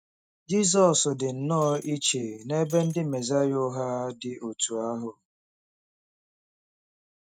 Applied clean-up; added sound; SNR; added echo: neural mask model RNNoise.